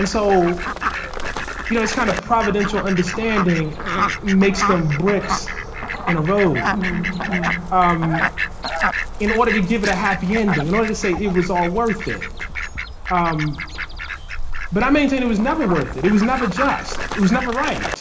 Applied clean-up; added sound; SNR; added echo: none; Fowl; 5 dB; reverberation time 0.4 s.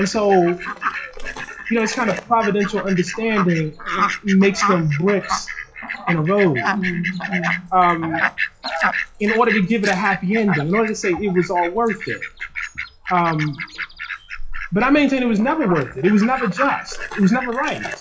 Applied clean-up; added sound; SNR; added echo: classical method WPE with log-MMSE.